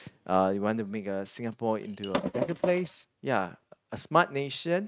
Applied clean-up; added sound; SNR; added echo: neural mask model RNNoise.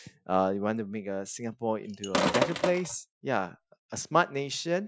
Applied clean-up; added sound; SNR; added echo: classical method Wiener filter.